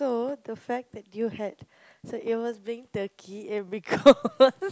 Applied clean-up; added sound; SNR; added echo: none; none; none; none.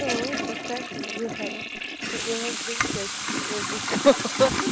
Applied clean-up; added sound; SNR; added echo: none; Toilet flush / Water tap, faucet; 1 dB; none.